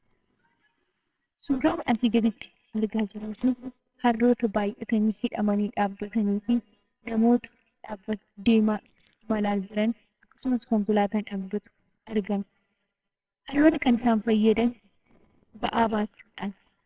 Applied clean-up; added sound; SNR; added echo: neural separator model SepFormer WHAMR!.